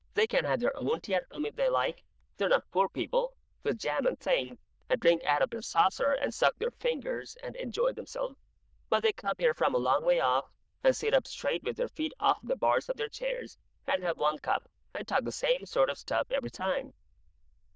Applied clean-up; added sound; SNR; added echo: neural diffusion model UNIVERSE++.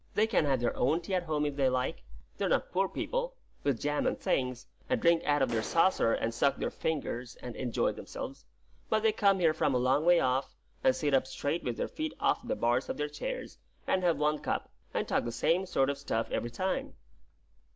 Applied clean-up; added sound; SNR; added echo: none; Clapping; 19 dB; none.